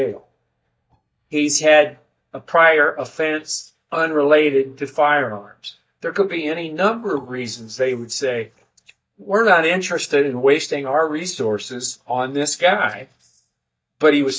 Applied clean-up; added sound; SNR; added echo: neural mask model DeepFilterNet 3.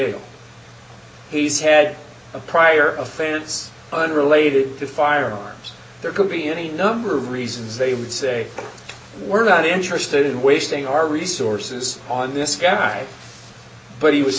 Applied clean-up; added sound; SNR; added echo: none; none; none; none.